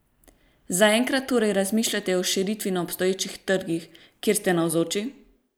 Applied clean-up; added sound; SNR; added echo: neural mask model Resemble Enhance denoiser.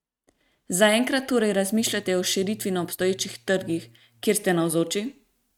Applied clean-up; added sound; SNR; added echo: neural mask model RNNoise.